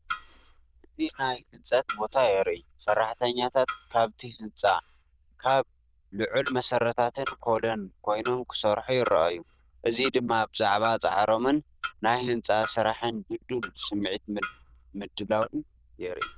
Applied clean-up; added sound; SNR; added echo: neural diffusion model UNIVERSE++.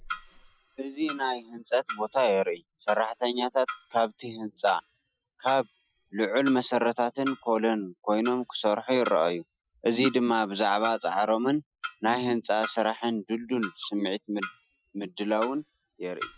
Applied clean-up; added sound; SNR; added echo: classical method Wiener filter.